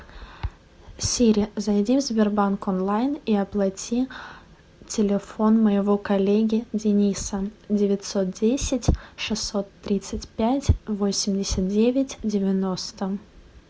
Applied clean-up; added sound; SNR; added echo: none; none; none; none.